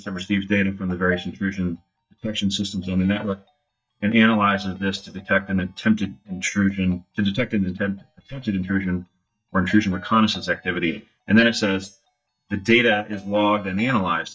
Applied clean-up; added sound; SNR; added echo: neural mask model DeepFilterNet 3.